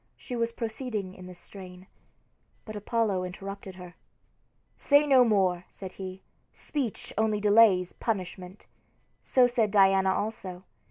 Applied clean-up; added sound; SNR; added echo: none; none; none; none.